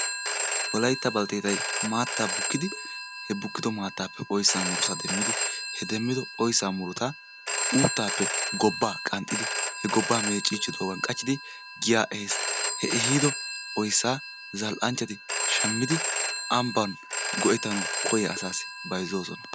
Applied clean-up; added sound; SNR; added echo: none; Telephone; 2 dB; none.